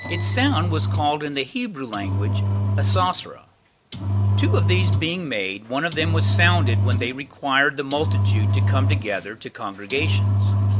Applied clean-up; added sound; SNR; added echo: none; Engine; -4 dB; none.